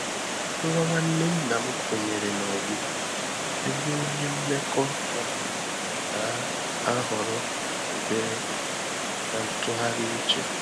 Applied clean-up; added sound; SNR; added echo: none; Water; -1 dB; none.